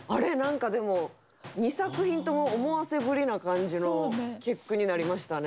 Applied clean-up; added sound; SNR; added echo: none; Tools; 19 dB; none.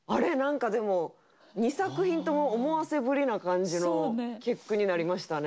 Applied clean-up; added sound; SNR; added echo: none; none; none; none.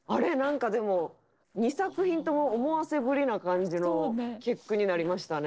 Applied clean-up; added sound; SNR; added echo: neural separator model SepFormer DNS4.